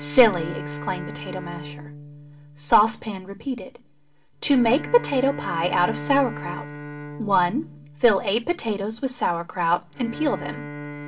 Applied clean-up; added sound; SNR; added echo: none; Bowed string instrument; 12 dB; reverberation time 0.2 s.